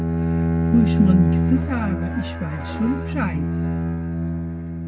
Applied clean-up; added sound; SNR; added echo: none; Bowed string instrument; -2 dB; none.